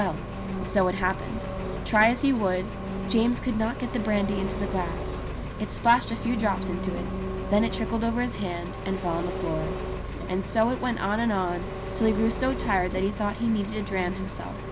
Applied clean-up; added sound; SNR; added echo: none; Engine; 5 dB; none.